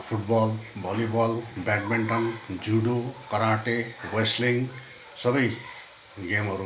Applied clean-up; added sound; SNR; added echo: none; none; none; none.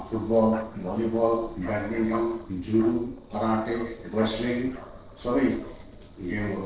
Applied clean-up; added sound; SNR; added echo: neural separator model SepFormer DNS4.